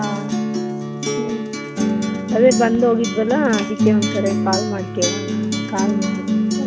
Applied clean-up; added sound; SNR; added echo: none; Acoustic guitar; -1 dB; none.